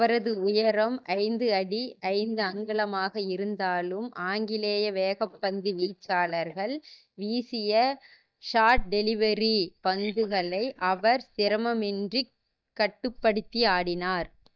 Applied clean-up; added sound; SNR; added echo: neural mask model DeepFilterNet 3.